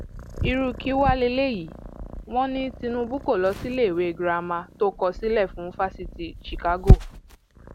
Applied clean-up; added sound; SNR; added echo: none; Purr; 1 dB; none.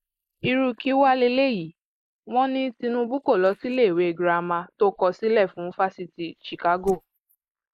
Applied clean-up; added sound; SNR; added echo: neural mask model Resemble Enhance denoiser.